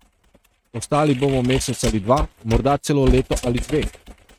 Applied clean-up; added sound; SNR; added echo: neural mask model RNNoise.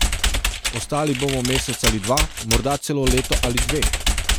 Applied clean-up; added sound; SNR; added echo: none; Computer keyboard; -2 dB; none.